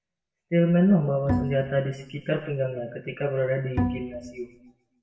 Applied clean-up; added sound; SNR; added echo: none; Bowed string instrument; 4 dB; reverberation time 0.9 s.